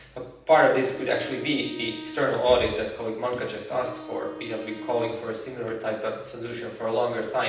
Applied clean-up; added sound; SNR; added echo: none; Bowed string instrument; 15 dB; reverberation time 0.9 s.